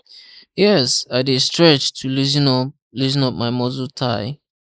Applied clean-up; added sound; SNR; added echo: neural mask model Resemble Enhance denoiser.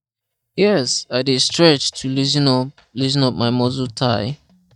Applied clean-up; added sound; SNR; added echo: neural mask model DeepFilterNet 3.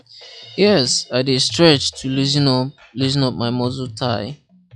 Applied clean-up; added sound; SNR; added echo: classical method log-MMSE.